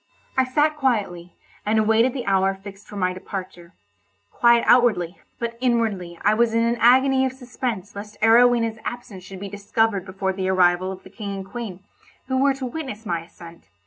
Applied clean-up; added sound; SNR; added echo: none; none; none; none.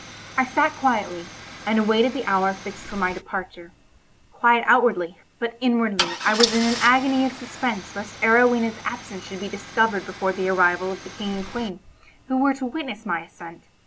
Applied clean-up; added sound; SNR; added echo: none; Idling / Engine starting / Car; 12 dB; none.